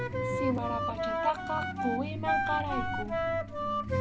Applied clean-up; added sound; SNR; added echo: none; Wind instrument, woodwind instrument + Idling / Accelerating, revving, vroom / Car; -4 dB; none.